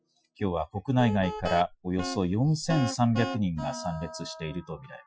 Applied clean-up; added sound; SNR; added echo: classical method Wiener filter.